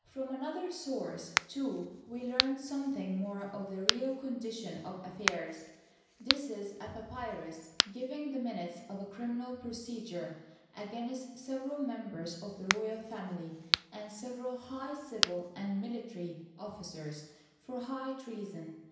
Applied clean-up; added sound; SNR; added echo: none; Crack; -2 dB; reverberation time 0.9 s.